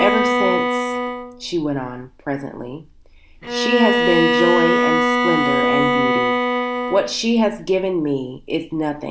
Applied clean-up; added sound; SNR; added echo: none; Bowed string instrument; -1 dB; none.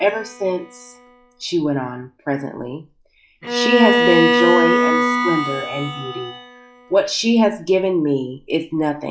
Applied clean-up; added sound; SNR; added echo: classical method log-MMSE.